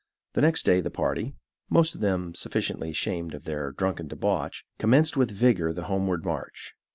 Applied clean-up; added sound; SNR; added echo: none; none; none; none.